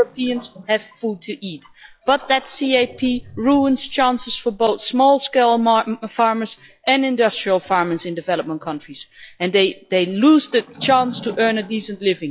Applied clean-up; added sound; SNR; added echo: classical method log-MMSE.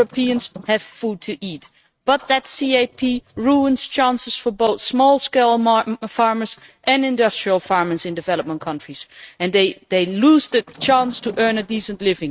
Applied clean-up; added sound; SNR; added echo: neural mask model RNNoise.